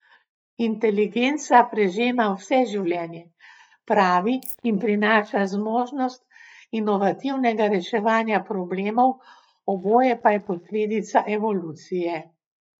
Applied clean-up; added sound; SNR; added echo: neural mask model DeepFilterNet 3.